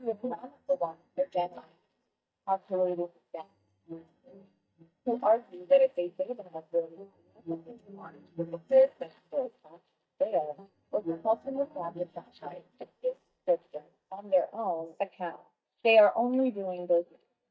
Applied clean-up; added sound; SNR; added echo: neural mask model DeepFilterNet 3.